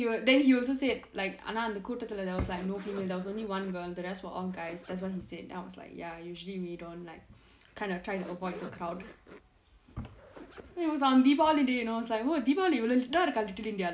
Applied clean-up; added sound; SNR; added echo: none; Zipper (clothing); 20 dB; none.